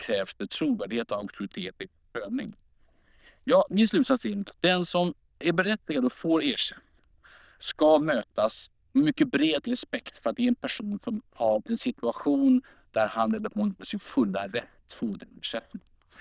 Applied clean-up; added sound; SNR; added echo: neural diffusion model UNIVERSE++.